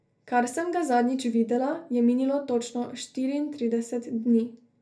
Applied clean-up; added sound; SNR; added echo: none; none; none; reverberation time 0.3 s.